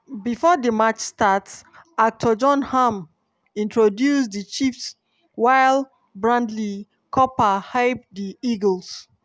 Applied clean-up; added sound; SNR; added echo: none; none; none; none.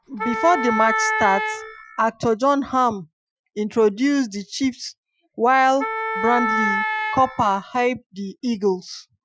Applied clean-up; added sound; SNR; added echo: classical method Wiener filter.